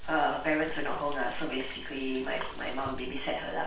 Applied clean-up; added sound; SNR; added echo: none; Liquid; 13 dB; reverberation time 0.3 s.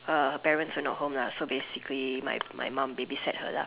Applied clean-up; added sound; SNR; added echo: none; none; none; none.